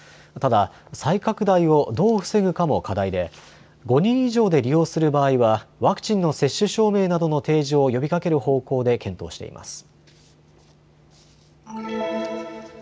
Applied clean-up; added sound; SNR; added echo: none; none; none; none.